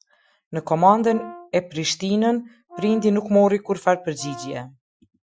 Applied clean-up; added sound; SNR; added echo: classical method Wiener filter.